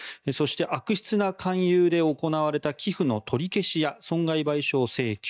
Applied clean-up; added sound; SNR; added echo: neural mask model DeepFilterNet 3.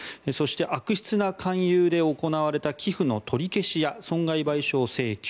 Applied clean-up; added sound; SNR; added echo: none; none; none; none.